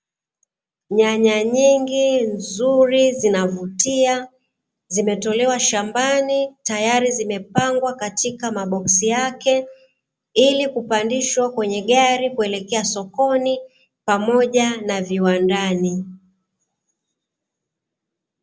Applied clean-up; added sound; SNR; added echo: none; none; none; none.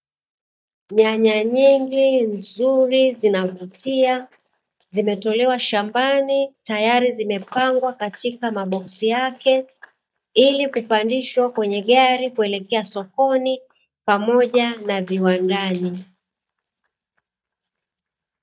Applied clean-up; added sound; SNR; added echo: neural mask model DeepFilterNet 3.